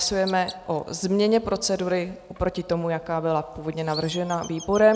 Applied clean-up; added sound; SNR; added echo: none; Chirp, tweet; 20 dB; none.